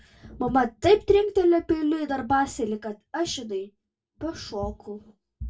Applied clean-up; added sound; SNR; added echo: none; none; none; reverberation time 0.1 s.